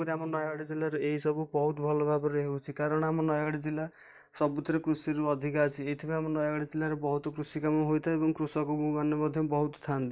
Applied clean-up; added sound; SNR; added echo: neural mask model DeepFilterNet 3.